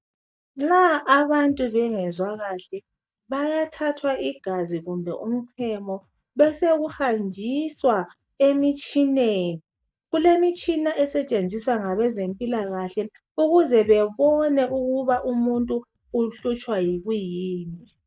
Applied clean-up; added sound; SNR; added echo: neural mask model DeepFilterNet 3.